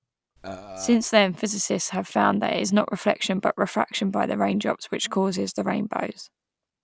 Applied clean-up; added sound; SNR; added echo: none; Burping, eructation; 14 dB; none.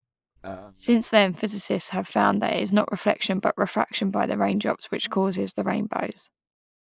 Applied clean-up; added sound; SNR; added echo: neural mask model Resemble Enhance denoiser.